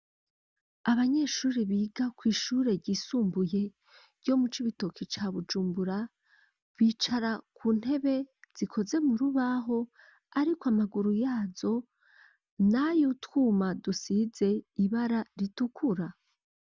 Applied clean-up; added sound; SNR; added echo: none; none; none; none.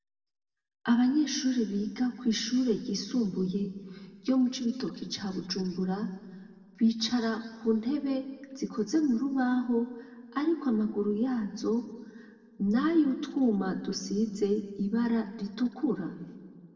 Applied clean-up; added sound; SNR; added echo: none; none; none; reverberation time 1.5 s.